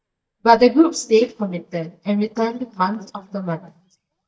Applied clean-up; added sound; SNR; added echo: neural mask model DeepFilterNet 3.